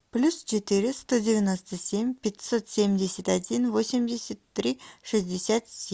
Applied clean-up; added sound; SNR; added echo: none; none; none; none.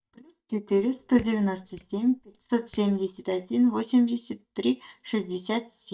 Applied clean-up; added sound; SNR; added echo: neural mask model DeepFilterNet 3.